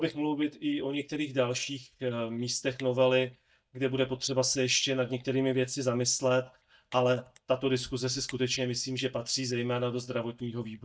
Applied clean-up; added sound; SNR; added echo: neural mask model DeepFilterNet 3.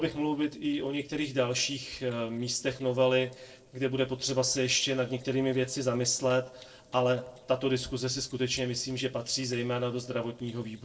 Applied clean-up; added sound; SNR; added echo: neural separator model SepFormer DNS4.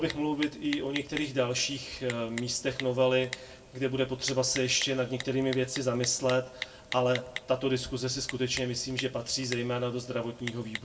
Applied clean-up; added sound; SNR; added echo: none; Typing; 13 dB; reverberation time 0.2 s.